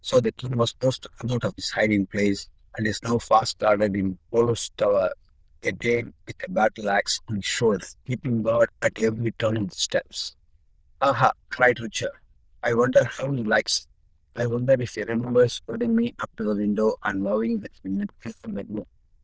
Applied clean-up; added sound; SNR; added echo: neural diffusion model UNIVERSE++.